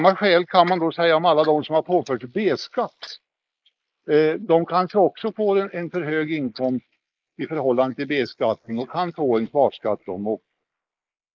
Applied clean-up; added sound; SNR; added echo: neural mask model Resemble Enhance denoiser.